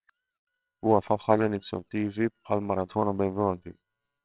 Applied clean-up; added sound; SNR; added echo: neural separator model SepFormer WHAMR!.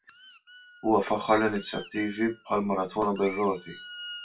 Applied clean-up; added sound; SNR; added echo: classical method WPE with log-MMSE.